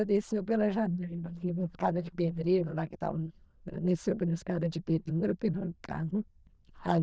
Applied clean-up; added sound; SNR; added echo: neural diffusion model UNIVERSE++.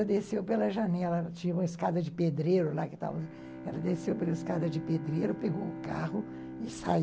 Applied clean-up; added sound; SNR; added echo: none; Bowed string instrument; 13 dB; none.